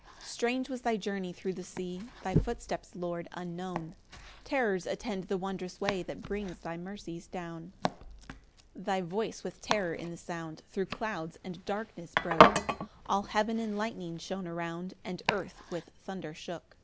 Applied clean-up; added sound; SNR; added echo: none; Domestic sounds, home sounds; 0 dB; none.